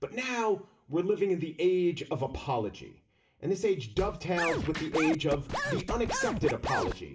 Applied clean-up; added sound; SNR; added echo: none; Scratching (performance technique); 3 dB; reverberation time 0.4 s.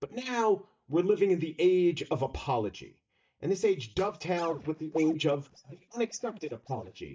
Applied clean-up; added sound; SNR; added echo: neural mask model DeepFilterNet 3.